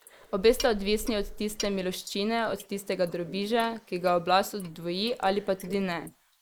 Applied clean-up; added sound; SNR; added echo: neural mask model Resemble Enhance denoiser.